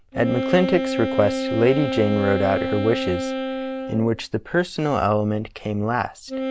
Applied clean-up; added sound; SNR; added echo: none; Wind instrument, woodwind instrument; 5 dB; none.